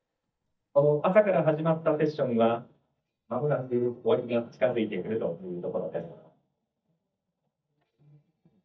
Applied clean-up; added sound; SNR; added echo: neural mask model DeepFilterNet 3.